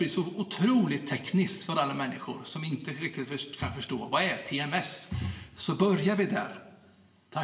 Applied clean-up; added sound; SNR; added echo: none; none; none; reverberation time 0.9 s.